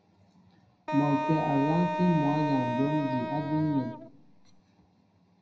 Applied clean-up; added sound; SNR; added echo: none; Wind instrument, woodwind instrument; 3 dB; reverberation time 0.8 s.